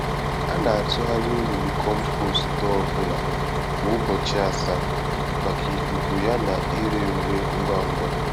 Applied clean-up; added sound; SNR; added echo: none; Bus; -3 dB; none.